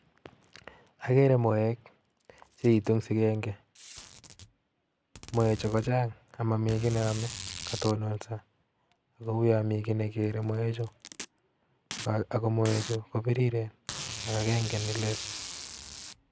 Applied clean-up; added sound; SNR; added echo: none; Packing tape, duct tape; 12 dB; none.